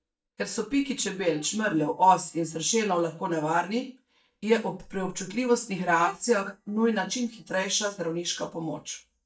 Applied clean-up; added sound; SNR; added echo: neural mask model DeepFilterNet 3.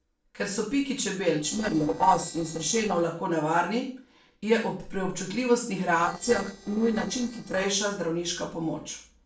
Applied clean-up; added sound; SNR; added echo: neural separator model SepFormer DNS4.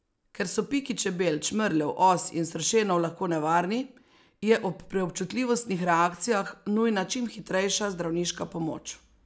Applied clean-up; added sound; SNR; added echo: none; none; none; none.